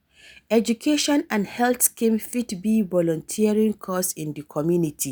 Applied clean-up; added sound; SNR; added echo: none; none; none; none.